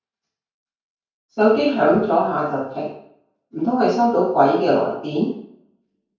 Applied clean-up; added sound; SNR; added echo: none; none; none; reverberation time 0.5 s.